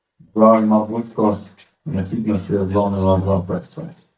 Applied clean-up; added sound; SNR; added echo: neural mask model DeepFilterNet 3.